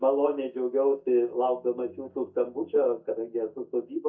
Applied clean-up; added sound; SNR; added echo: neural mask model DeepFilterNet 3.